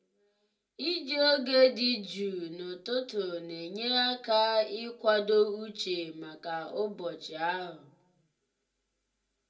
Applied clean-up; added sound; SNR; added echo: none; none; none; reverberation time 0.2 s.